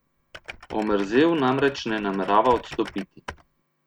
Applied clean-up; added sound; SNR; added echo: none; Typing; 18 dB; none.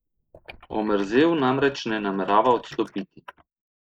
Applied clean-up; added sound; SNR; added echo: neural mask model Resemble Enhance denoiser.